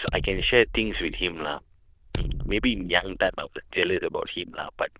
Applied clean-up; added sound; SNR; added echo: neural diffusion model UNIVERSE++.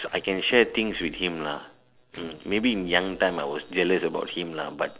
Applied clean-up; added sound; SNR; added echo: neural separator model SepFormer DNS4.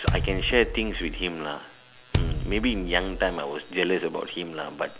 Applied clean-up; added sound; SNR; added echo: none; Bass drum; 3 dB; none.